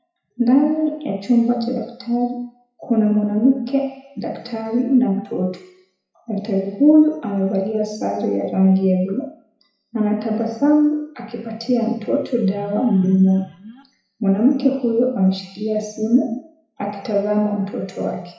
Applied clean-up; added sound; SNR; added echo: classical method WPE with log-MMSE.